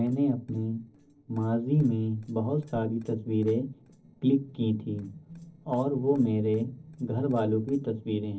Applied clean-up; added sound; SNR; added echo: neural separator model SepFormer DNS4.